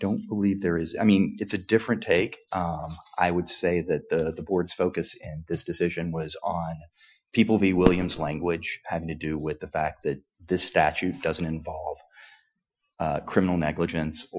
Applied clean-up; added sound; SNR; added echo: classical method Wiener filter.